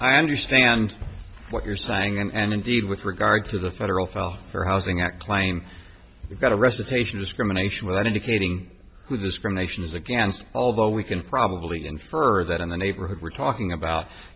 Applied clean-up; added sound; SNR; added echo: none; none; none; none.